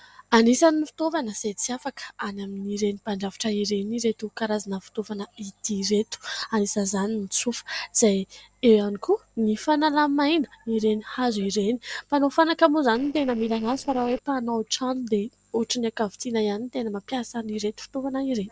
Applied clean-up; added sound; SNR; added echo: neural separator model SepFormer DNS4.